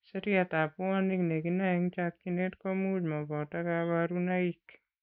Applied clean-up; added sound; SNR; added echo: neural mask model Resemble Enhance denoiser.